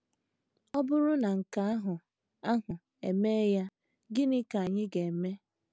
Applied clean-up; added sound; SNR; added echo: none; none; none; none.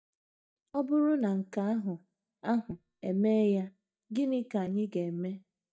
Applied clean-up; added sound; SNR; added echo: neural mask model DeepFilterNet 3.